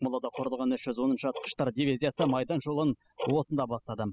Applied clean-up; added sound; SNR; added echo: classical method spectral subtraction.